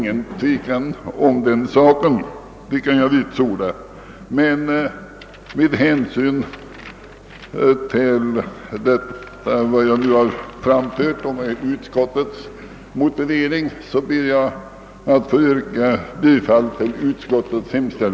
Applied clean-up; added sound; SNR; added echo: none; none; none; none.